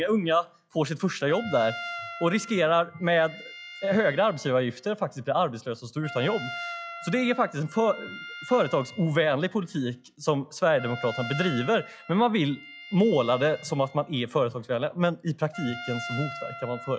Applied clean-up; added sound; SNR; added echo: classical method log-MMSE.